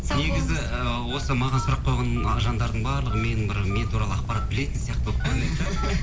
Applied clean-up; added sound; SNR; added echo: none; Telephone; 1 dB; reverberation time 0.8 s.